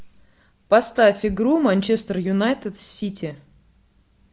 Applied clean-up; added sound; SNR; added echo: none; none; none; none.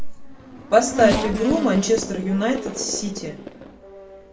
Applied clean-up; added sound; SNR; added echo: none; Race car, auto racing / Accelerating, revving, vroom; 7 dB; reverberation time 0.3 s.